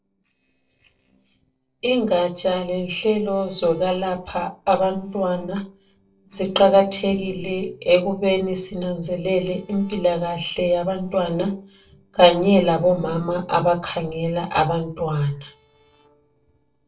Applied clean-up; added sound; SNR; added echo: neural separator model SepFormer DNS4.